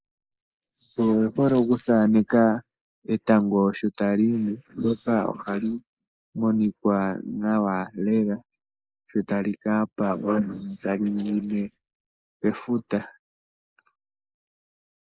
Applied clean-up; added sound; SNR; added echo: neural mask model Resemble Enhance denoiser.